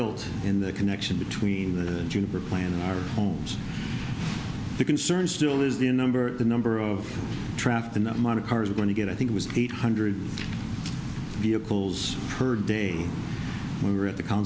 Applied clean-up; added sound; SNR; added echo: none; none; none; none.